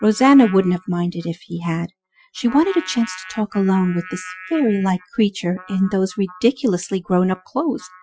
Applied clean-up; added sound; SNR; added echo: classical method Wiener filter.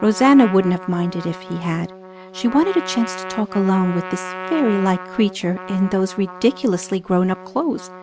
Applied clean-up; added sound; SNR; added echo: none; Trumpet; 13 dB; none.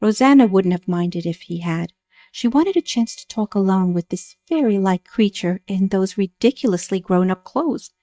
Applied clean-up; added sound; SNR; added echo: neural mask model DeepFilterNet 3.